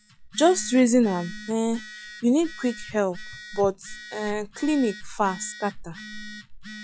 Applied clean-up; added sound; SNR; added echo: classical method log-MMSE.